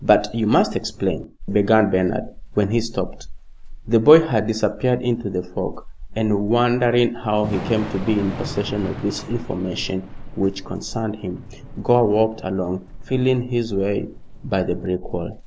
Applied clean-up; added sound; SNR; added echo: none; Thunder / Rain; 13 dB; none.